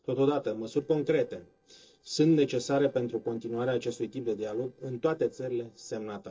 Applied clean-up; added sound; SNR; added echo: neural separator model SepFormer DNS4.